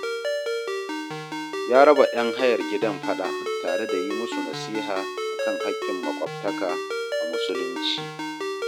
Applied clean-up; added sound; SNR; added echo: none; Ringtone; 3 dB; none.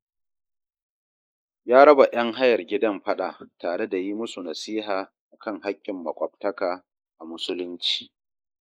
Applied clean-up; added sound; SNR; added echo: neural mask model Resemble Enhance denoiser.